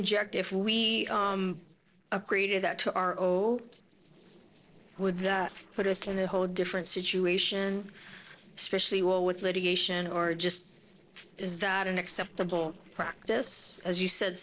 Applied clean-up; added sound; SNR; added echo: neural separator model SepFormer DNS4.